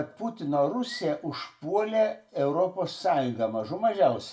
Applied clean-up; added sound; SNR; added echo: none; none; none; reverberation time 0.2 s.